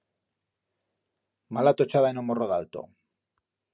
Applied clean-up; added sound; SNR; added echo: none; none; none; none.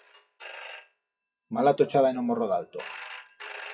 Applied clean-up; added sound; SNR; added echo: classical method WPE with log-MMSE.